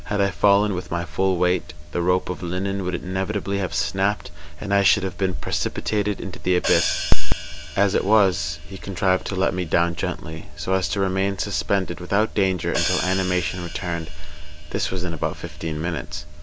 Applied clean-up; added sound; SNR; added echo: none; Hi-hat; 14 dB; none.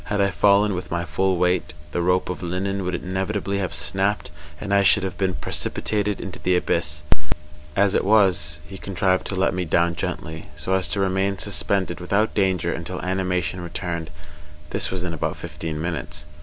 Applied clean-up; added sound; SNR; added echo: none; none; none; none.